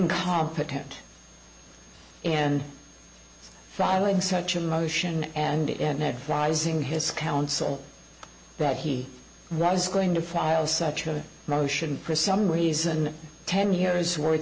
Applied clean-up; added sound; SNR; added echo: none; none; none; none.